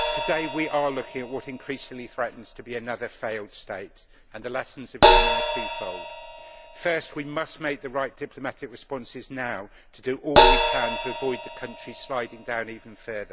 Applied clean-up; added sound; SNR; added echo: none; Crash cymbal; -5 dB; none.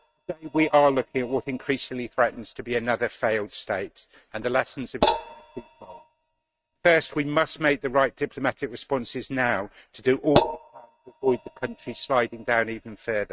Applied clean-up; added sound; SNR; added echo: neural mask model RNNoise.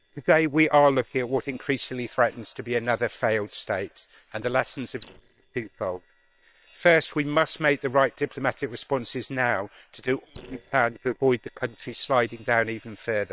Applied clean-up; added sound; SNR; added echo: neural separator model SepFormer WHAM!.